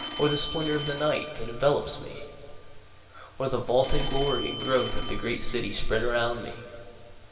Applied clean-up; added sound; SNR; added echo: none; Telephone; 12 dB; reverberation time 2.3 s.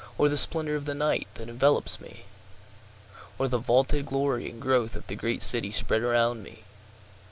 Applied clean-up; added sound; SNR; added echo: none; none; none; none.